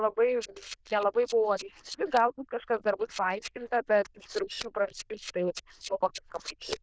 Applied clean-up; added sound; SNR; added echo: neural diffusion model UNIVERSE++.